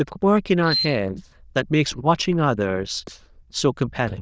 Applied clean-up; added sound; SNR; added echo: neural diffusion model UNIVERSE++.